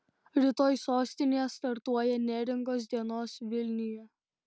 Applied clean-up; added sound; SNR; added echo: none; none; none; none.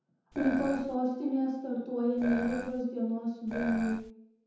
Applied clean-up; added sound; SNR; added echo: none; Burping, eructation; 8 dB; reverberation time 0.9 s.